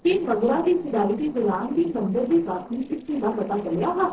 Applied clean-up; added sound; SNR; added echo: neural separator model SepFormer DNS4.